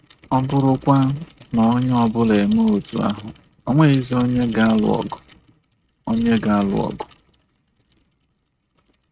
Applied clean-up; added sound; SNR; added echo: neural mask model RNNoise.